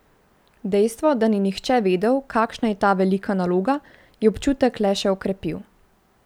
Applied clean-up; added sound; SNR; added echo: none; none; none; none.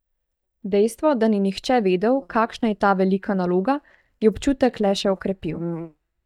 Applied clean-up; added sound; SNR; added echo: neural mask model DeepFilterNet 3.